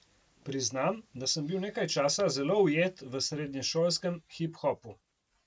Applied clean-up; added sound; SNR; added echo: none; none; none; none.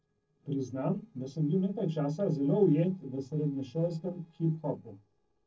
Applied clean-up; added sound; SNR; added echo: neural separator model SepFormer DNS4.